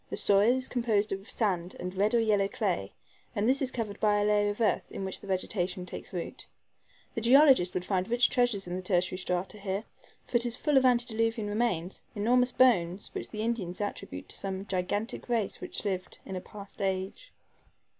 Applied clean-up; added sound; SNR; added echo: none; none; none; none.